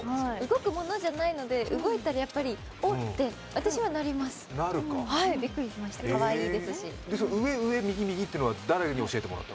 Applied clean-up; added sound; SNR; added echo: none; Hiss; 18 dB; none.